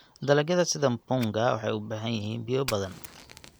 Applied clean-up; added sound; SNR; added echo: none; Fire; 19 dB; none.